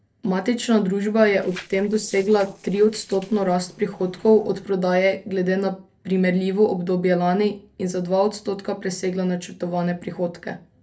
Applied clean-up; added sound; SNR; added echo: neural separator model SepFormer DNS4.